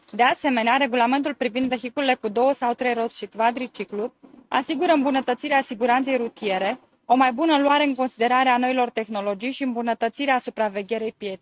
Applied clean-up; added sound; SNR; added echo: neural mask model RNNoise.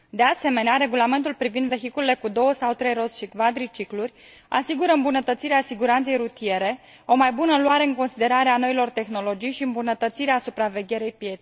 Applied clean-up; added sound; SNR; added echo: none; none; none; none.